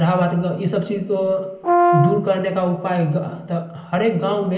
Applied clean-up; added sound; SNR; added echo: none; Brass instrument; -2 dB; reverberation time 0.4 s.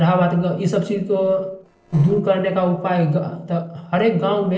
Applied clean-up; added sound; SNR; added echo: neural separator model SepFormer DNS4.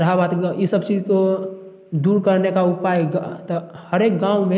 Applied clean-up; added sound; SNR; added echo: none; none; none; none.